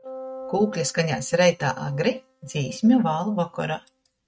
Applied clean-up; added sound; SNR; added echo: neural mask model RNNoise.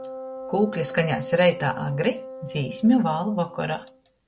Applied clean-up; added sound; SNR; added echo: none; Wind instrument, woodwind instrument; 13 dB; none.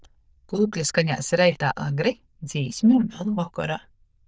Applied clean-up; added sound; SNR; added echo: neural diffusion model UNIVERSE++.